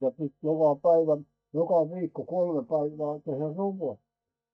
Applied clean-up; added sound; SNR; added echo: neural mask model DeepFilterNet 3.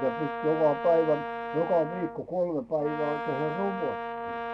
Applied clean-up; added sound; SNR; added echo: none; Brass instrument; 6 dB; none.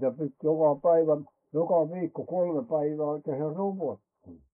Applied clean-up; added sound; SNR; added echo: neural mask model Resemble Enhance denoiser.